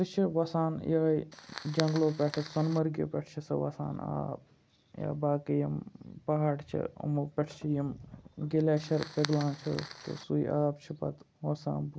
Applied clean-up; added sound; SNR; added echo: none; Fire; 12 dB; none.